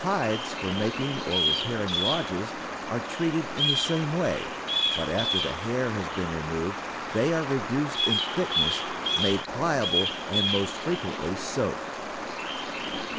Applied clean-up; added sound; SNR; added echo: none; Bird vocalization, bird call, bird song; 0 dB; none.